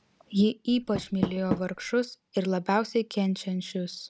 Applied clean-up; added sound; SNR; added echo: none; Door; 10 dB; none.